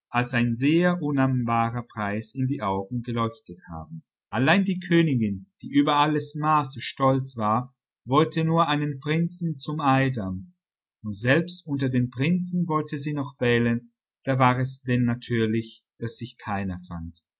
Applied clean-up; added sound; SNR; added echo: none; none; none; none.